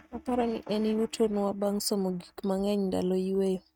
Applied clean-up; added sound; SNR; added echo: neural mask model RNNoise.